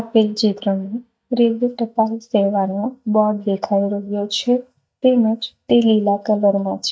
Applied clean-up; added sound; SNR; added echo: neural mask model DeepFilterNet 3.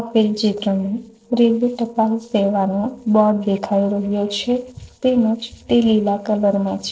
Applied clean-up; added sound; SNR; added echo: neural separator model SepFormer DNS4.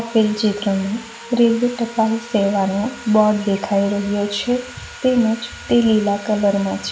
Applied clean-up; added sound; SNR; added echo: none; Sawing; 18 dB; reverberation time 0.7 s.